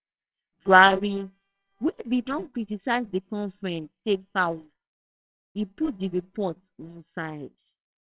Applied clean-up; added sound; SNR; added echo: neural separator model SepFormer WHAMR!.